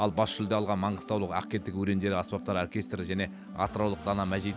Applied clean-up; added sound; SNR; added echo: none; none; none; none.